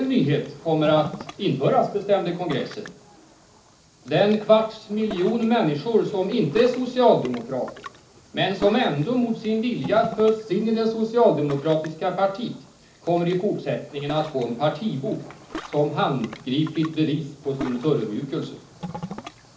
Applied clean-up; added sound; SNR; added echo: none; Ocean; 17 dB; reverberation time 0.4 s.